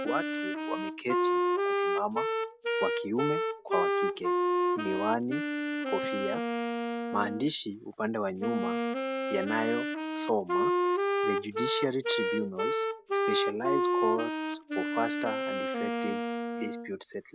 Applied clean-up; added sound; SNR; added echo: none; Wind instrument, woodwind instrument; -4 dB; none.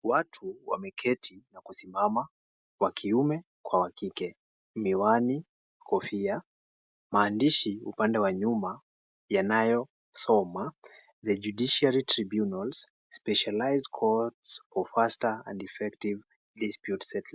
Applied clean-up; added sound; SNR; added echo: none; none; none; none.